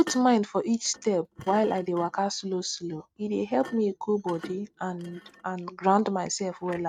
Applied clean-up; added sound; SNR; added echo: neural mask model RNNoise.